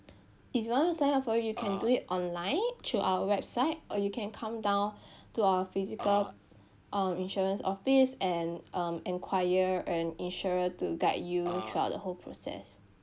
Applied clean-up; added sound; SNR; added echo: none; Burping, eructation; 7 dB; none.